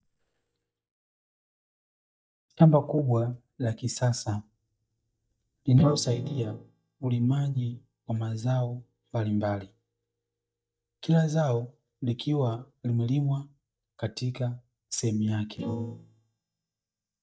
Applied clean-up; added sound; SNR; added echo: neural mask model DeepFilterNet 3.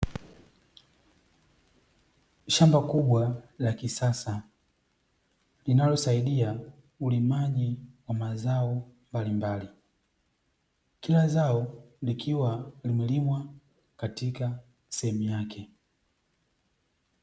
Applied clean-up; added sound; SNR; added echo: none; none; none; none.